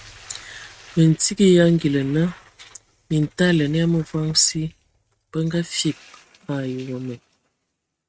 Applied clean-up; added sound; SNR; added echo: neural mask model RNNoise.